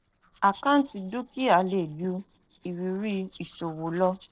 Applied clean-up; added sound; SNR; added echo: neural separator model SepFormer DNS4.